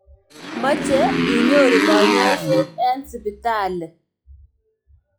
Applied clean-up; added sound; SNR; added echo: classical method log-MMSE.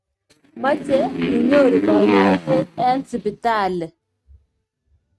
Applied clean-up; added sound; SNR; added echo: neural mask model RNNoise.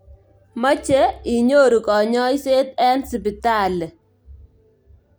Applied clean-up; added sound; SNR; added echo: none; none; none; none.